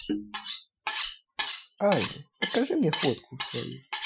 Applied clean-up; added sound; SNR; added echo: classical method Wiener filter.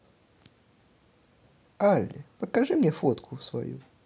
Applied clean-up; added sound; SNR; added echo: none; none; none; none.